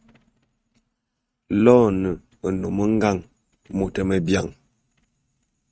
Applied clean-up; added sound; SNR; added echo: neural mask model RNNoise.